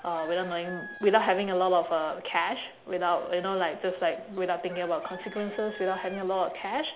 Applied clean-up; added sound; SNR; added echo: none; Chicken, rooster; 20 dB; none.